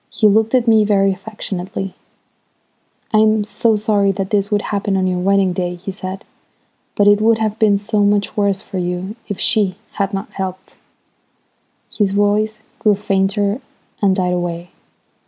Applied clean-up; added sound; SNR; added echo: none; none; none; none.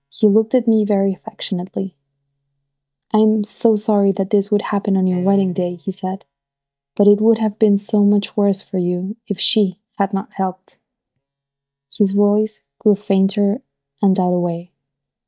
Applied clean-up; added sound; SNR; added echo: neural mask model DeepFilterNet 3.